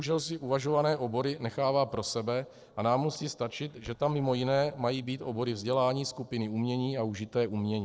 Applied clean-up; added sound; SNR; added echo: neural separator model SepFormer DNS4.